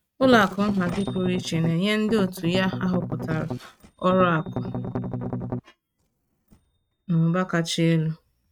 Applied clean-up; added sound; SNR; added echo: neural mask model RNNoise.